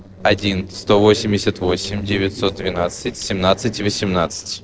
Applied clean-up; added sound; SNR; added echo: neural separator model SepFormer DNS4.